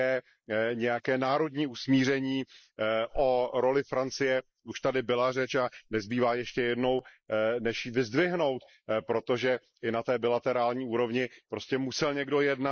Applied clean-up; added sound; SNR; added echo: neural mask model Resemble Enhance denoiser.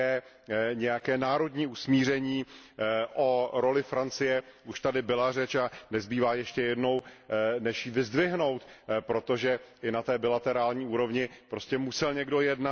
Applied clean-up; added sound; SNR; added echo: none; none; none; none.